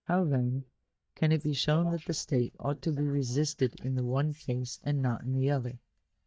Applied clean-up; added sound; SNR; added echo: neural mask model DeepFilterNet 3.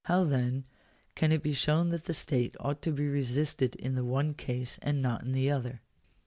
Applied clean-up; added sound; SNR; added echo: none; none; none; none.